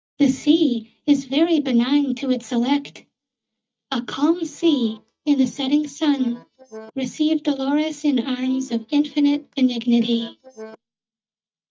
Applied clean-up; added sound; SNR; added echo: neural mask model DeepFilterNet 3.